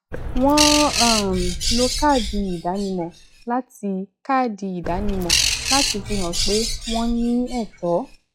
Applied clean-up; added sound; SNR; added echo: classical method log-MMSE.